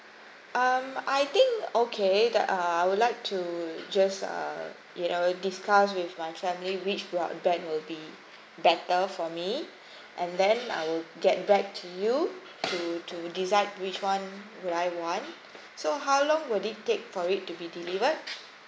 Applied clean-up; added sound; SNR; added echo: none; none; none; none.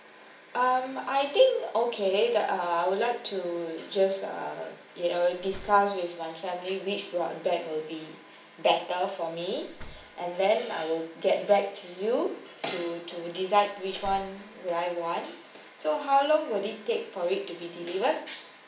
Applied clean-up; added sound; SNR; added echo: none; Slam; 18 dB; reverberation time 0.4 s.